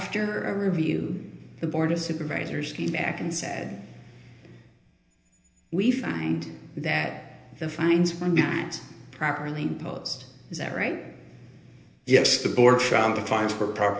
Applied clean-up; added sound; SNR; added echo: none; none; none; reverberation time 0.8 s.